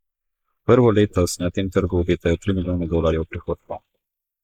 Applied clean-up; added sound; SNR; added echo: neural mask model Resemble Enhance denoiser.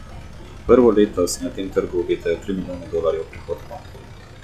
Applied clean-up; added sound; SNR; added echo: classical method log-MMSE.